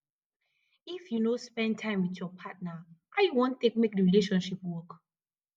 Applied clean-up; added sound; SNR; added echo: none; none; none; none.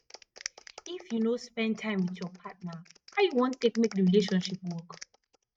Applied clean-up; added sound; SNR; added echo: neural mask model RNNoise.